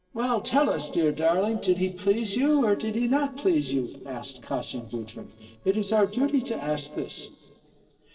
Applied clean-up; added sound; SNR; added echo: neural separator model SepFormer DNS4.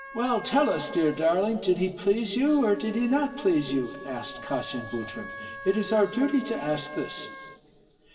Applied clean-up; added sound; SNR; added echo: none; Wind instrument, woodwind instrument; 17 dB; reverberation time 2.4 s.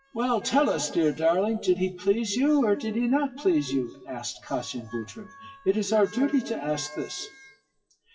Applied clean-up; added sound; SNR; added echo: classical method WPE with log-MMSE.